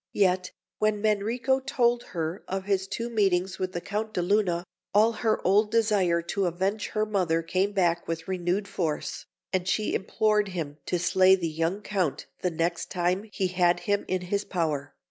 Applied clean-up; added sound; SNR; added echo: none; none; none; none.